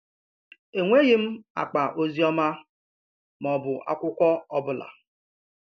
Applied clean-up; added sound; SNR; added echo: none; none; none; none.